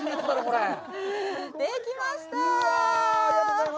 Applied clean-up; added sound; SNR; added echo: none; none; none; none.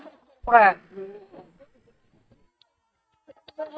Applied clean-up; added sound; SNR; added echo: neural mask model DeepFilterNet 3.